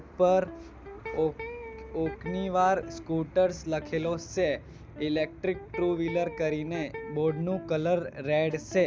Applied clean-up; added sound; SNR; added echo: none; Electric guitar; 14 dB; none.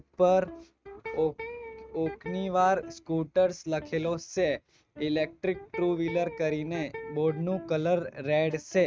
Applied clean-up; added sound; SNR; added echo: neural mask model RNNoise.